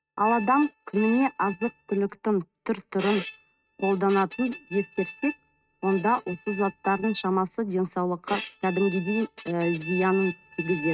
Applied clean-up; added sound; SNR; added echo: neural mask model RNNoise.